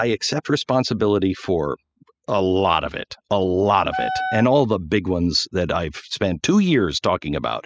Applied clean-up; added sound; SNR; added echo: classical method spectral subtraction.